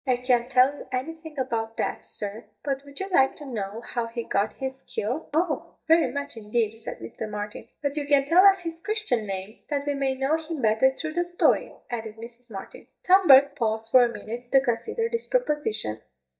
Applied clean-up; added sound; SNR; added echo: neural mask model DeepFilterNet 3.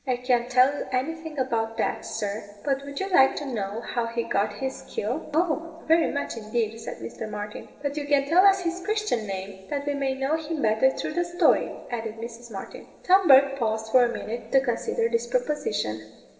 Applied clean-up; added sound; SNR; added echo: neural separator model SepFormer DNS4.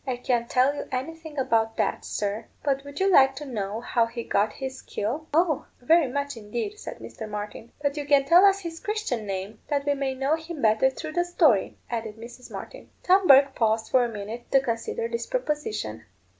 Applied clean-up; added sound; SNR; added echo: none; none; none; none.